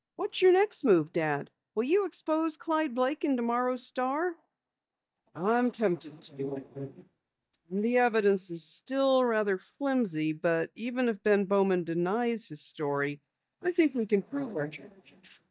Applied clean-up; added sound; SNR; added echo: neural mask model DeepFilterNet 3.